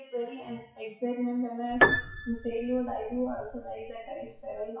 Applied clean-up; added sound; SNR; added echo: classical method WPE with log-MMSE.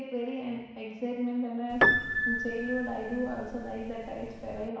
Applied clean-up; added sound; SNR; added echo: none; Piano; -3 dB; reverberation time 1.1 s.